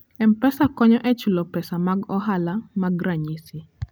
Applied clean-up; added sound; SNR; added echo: none; none; none; none.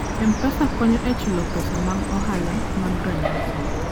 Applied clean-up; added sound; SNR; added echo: none; Chirp, tweet; 0 dB; none.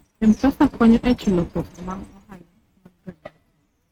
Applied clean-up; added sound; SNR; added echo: neural mask model RNNoise.